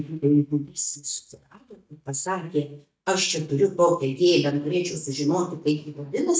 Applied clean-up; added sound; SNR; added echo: neural mask model DeepFilterNet 3.